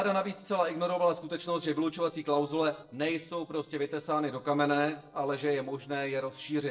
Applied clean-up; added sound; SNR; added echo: neural separator model SepFormer DNS4.